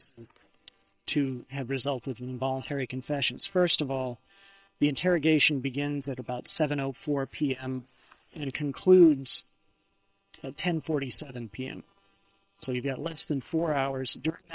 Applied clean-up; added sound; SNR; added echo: neural separator model SepFormer WHAM!.